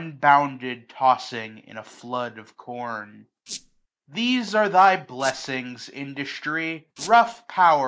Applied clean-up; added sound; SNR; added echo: neural mask model Resemble Enhance denoiser.